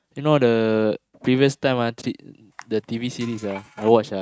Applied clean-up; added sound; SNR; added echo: neural mask model RNNoise.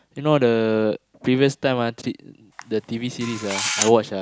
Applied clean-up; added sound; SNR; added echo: none; Camera; 7 dB; none.